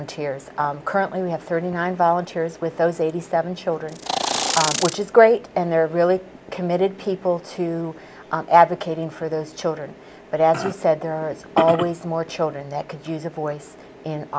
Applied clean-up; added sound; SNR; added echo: none; Insect; 2 dB; none.